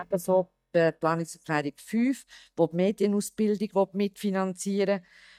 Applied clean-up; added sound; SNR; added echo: neural mask model DeepFilterNet 3.